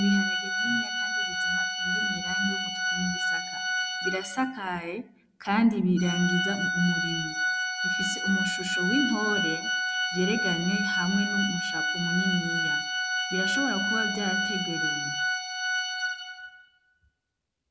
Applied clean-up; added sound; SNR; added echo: none; Organ; -1 dB; none.